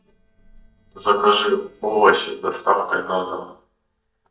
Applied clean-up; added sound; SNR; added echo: neural mask model DeepFilterNet 3.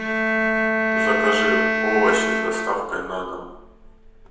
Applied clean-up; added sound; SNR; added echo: none; Bowed string instrument; -3 dB; reverberation time 0.9 s.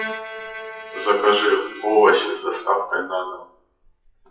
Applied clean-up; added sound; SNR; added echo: classical method WPE with log-MMSE.